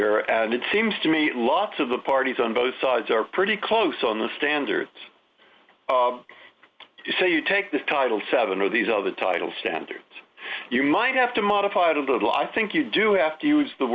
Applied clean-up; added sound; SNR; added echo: none; none; none; none.